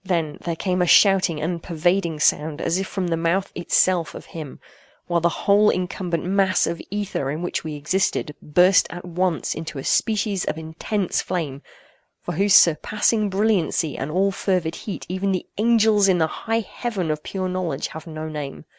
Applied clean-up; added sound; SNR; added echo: none; none; none; none.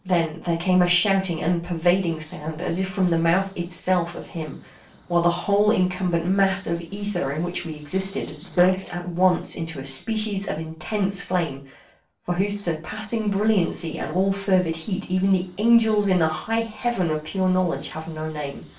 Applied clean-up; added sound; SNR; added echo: neural separator model SepFormer DNS4.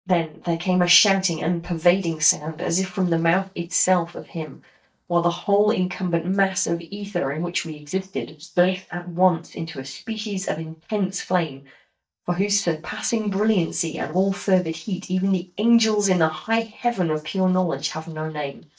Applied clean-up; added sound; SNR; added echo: neural mask model DeepFilterNet 3.